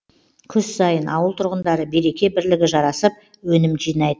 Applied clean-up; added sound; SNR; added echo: none; none; none; none.